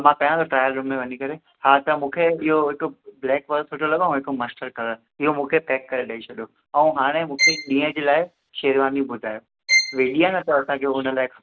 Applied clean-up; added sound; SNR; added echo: none; Bowed string instrument; 2 dB; none.